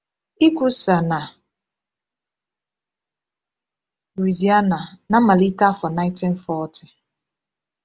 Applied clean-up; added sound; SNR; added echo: none; none; none; none.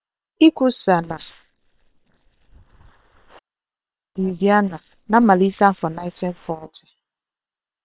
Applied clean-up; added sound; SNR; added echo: neural separator model SepFormer WHAM!.